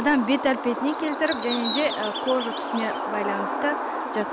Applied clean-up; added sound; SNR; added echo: none; Bird; 3 dB; none.